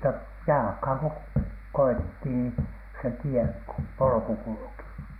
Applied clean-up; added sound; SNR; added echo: none; none; none; none.